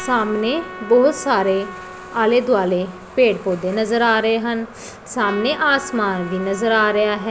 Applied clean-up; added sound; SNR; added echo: none; Trumpet; 17 dB; none.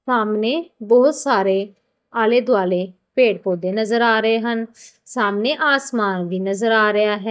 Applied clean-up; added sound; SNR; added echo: neural mask model DeepFilterNet 3.